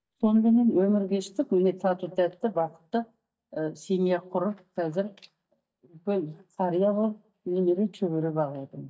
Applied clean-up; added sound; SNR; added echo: neural mask model DeepFilterNet 3.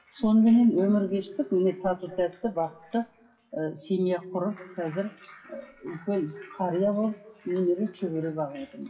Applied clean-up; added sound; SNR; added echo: classical method WPE with log-MMSE.